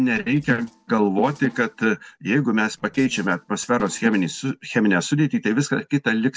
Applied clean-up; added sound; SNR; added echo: neural separator model SepFormer DNS4.